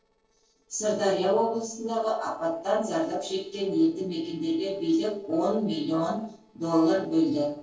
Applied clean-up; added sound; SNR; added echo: neural separator model SepFormer DNS4.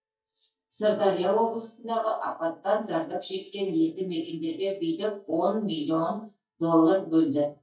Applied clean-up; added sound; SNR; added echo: neural mask model DeepFilterNet 3.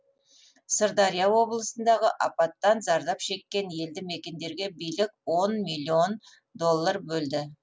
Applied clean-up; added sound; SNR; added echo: none; none; none; none.